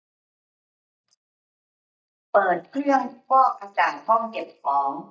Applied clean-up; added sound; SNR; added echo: neural mask model DeepFilterNet 3.